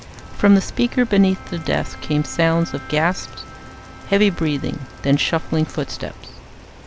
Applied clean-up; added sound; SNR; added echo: none; Bowed string instrument + Rain; 17 dB; none.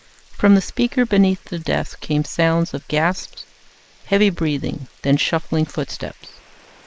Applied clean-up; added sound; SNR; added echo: neural mask model Resemble Enhance denoiser.